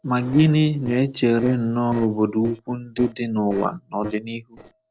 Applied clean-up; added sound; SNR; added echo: neural separator model SepFormer DNS4.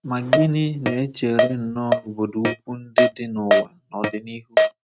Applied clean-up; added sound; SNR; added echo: neural mask model RNNoise.